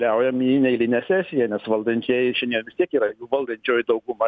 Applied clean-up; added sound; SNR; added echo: none; none; none; none.